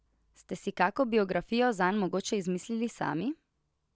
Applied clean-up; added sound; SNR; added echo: none; none; none; none.